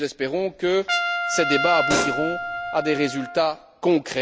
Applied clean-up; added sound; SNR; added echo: none; Hi-hat + Trumpet; 3 dB; none.